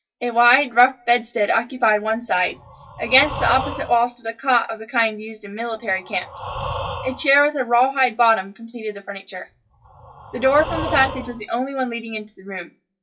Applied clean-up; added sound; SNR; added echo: classical method WPE with log-MMSE.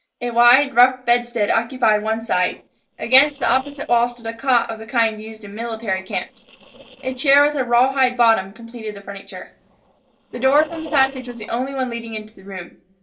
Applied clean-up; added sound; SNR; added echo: neural separator model SepFormer DNS4.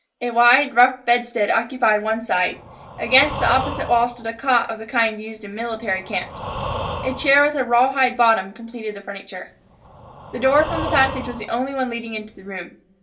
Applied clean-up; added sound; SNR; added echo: none; Breathing; 11 dB; reverberation time 0.2 s.